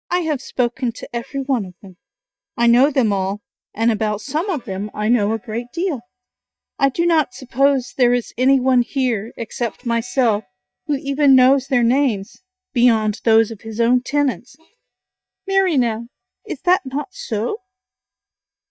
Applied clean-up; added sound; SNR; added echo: neural mask model DeepFilterNet 3.